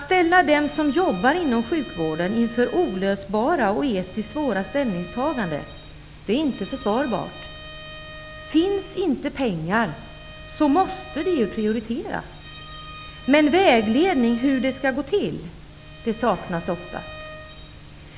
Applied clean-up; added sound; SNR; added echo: none; Bowed string instrument; 19 dB; none.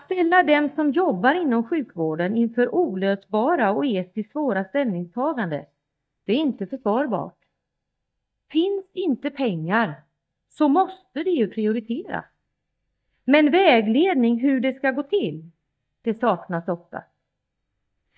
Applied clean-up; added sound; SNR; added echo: neural mask model DeepFilterNet 3.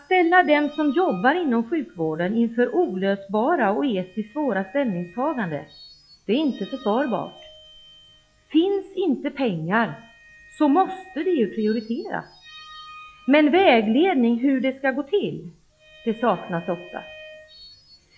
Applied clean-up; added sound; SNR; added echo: classical method log-MMSE.